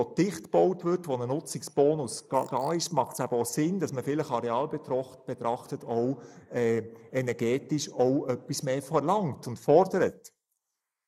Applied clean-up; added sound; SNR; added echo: neural mask model Resemble Enhance denoiser.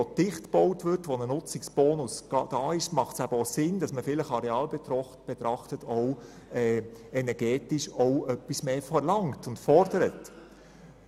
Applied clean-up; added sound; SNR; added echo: none; none; none; none.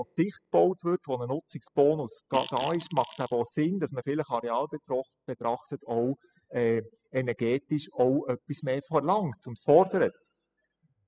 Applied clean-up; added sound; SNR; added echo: classical method spectral subtraction.